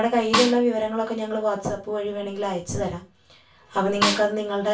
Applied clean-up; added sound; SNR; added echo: none; Snare drum; 1 dB; reverberation time 0.2 s.